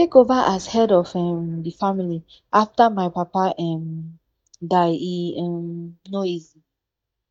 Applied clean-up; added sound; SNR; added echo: neural mask model DeepFilterNet 3.